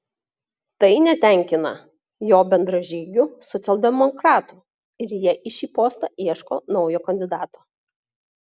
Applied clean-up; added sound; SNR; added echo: none; none; none; none.